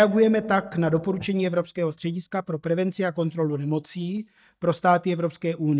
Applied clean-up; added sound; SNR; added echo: neural mask model DeepFilterNet 3.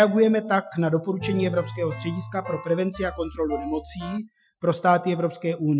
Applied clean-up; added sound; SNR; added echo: classical method Wiener filter.